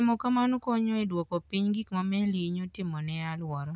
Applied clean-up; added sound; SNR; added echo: none; none; none; none.